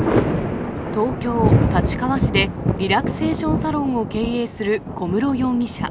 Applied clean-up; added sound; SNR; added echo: none; Thunder; -1 dB; none.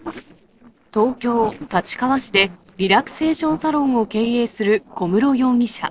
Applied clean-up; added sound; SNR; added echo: neural separator model SepFormer DNS4.